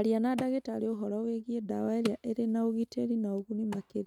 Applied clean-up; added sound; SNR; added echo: neural mask model RNNoise.